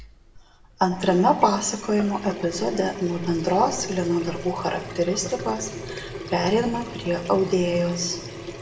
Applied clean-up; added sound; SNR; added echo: none; Sink (filling or washing) / Water tap, faucet; 11 dB; reverberation time 0.7 s.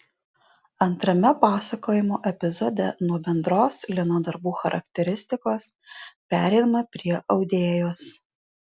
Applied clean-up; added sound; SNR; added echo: none; none; none; none.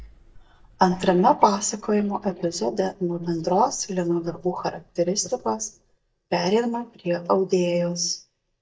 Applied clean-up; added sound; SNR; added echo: neural mask model DeepFilterNet 3.